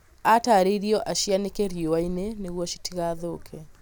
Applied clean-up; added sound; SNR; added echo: none; Wind; 17 dB; none.